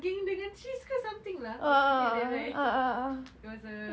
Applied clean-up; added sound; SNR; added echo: none; none; none; none.